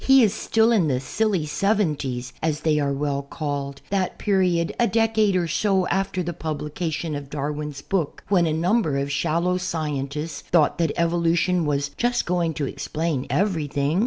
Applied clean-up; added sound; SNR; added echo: none; none; none; none.